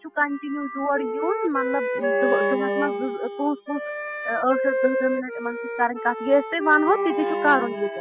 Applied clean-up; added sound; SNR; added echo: classical method spectral subtraction.